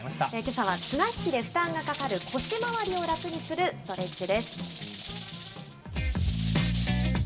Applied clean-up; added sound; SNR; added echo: none; Rattle / Rattle (instrument); 2 dB; reverberation time 1.4 s.